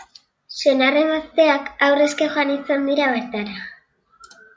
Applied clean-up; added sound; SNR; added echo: none; none; none; none.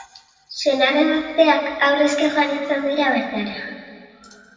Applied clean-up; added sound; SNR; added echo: none; none; none; reverberation time 2.1 s.